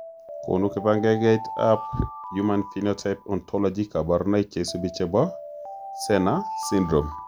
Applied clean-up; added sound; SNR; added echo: none; Alarm; 12 dB; none.